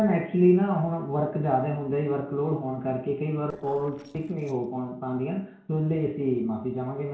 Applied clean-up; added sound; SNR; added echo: neural separator model SepFormer DNS4.